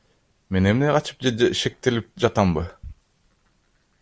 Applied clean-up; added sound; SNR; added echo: none; none; none; none.